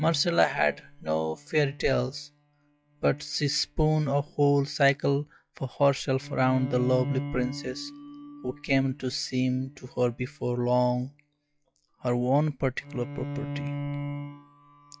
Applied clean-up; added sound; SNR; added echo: classical method log-MMSE.